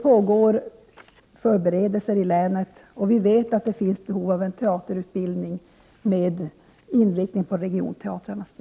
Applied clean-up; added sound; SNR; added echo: none; none; none; none.